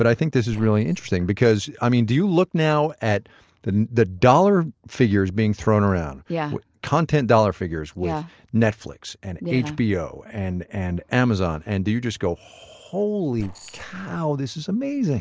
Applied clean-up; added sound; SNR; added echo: neural separator model SepFormer DNS4.